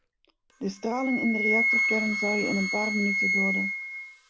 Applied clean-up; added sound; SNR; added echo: none; Wind instrument, woodwind instrument; -2 dB; none.